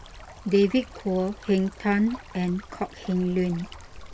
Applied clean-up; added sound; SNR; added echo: none; Stream; 20 dB; none.